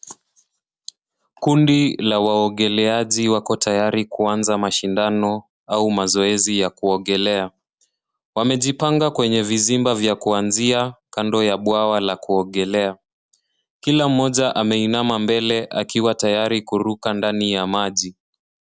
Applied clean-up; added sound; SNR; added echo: none; none; none; none.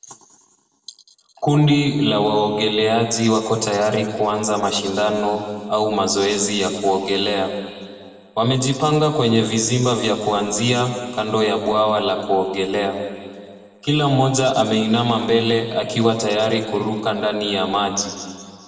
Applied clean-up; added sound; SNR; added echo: none; none; none; reverberation time 2.0 s.